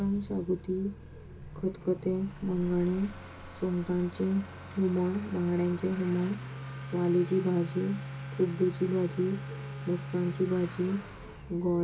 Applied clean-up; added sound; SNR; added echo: none; Accelerating, revving, vroom / Motor vehicle (road); 11 dB; reverberation time 0.2 s.